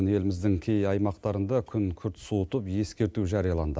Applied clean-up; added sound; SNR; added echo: none; none; none; none.